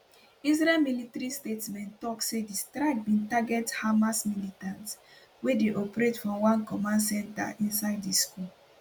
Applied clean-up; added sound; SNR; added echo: none; none; none; none.